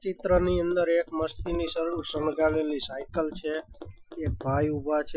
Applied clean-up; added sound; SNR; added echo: classical method Wiener filter.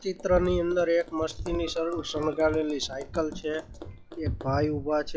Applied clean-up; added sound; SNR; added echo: classical method log-MMSE.